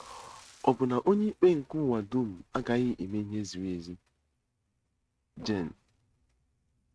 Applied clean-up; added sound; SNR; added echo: neural mask model RNNoise.